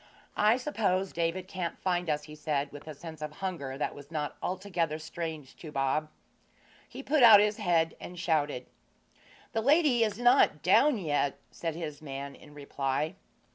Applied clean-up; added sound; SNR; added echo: none; none; none; none.